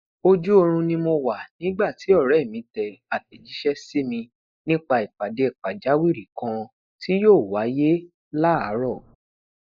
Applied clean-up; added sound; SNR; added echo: neural mask model Resemble Enhance denoiser.